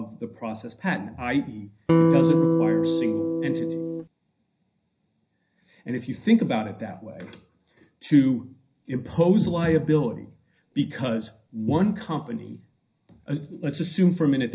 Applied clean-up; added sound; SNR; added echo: none; Electric guitar; -5 dB; reverberation time 0.5 s.